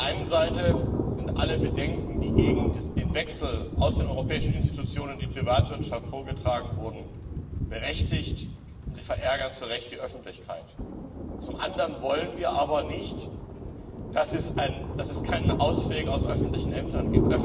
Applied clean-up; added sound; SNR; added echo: none; Thunder; -3 dB; reverberation time 0.8 s.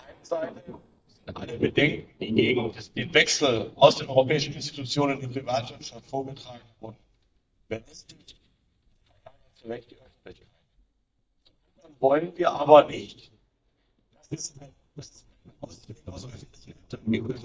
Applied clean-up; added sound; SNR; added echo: neural mask model DeepFilterNet 3.